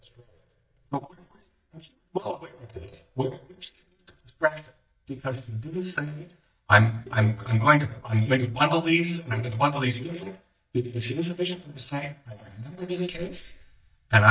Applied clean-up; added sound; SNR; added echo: neural mask model DeepFilterNet 3.